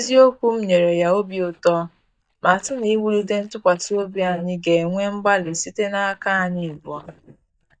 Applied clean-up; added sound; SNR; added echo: neural mask model DeepFilterNet 3.